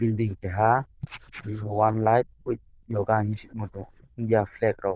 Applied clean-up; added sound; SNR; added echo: neural diffusion model UNIVERSE++.